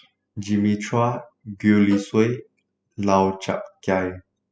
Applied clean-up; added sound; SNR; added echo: classical method spectral subtraction.